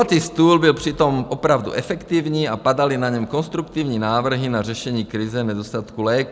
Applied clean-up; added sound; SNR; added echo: none; none; none; none.